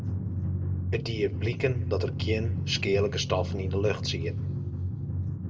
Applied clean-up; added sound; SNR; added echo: none; Drum; 0 dB; reverberation time 0.6 s.